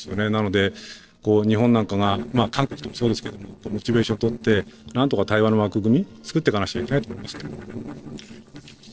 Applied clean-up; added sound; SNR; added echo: neural separator model SepFormer DNS4.